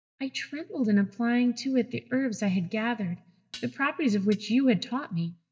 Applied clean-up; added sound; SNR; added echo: neural mask model DeepFilterNet 3.